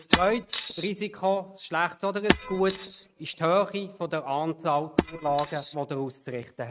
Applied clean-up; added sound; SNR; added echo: neural mask model RNNoise.